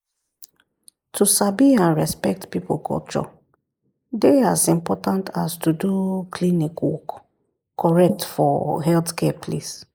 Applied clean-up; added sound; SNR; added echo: neural mask model Resemble Enhance denoiser.